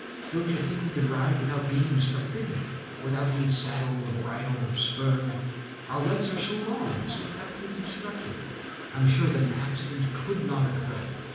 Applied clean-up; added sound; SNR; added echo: none; Train; 11 dB; reverberation time 1.0 s.